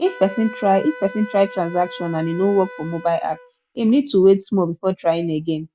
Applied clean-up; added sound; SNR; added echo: none; Wind instrument, woodwind instrument; 18 dB; none.